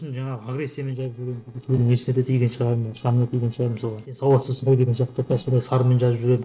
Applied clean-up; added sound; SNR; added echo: neural separator model SepFormer DNS4.